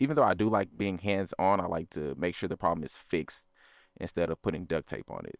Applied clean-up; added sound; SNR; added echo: neural separator model SepFormer WHAM!.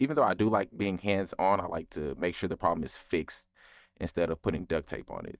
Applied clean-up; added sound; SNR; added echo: neural mask model DeepFilterNet 3.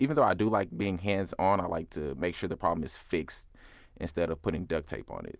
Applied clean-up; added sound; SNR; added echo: none; none; none; none.